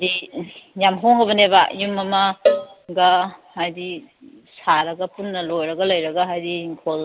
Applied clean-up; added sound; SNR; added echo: none; Cowbell; 5 dB; none.